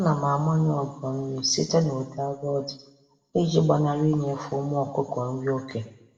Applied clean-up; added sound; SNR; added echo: none; none; none; reverberation time 0.6 s.